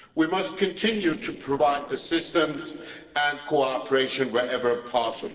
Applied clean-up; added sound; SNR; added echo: neural separator model SepFormer DNS4.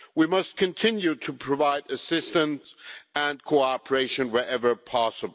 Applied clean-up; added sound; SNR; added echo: none; none; none; none.